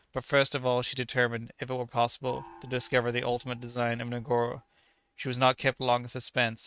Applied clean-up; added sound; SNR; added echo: neural mask model RNNoise.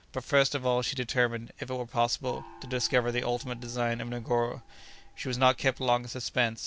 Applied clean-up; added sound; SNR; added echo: none; Gong; 17 dB; none.